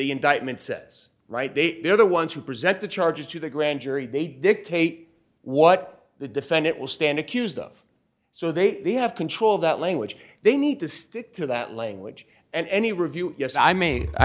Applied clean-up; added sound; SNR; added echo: none; none; none; none.